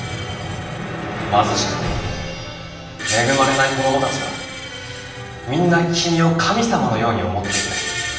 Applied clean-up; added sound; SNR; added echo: none; Screech; 9 dB; reverberation time 0.7 s.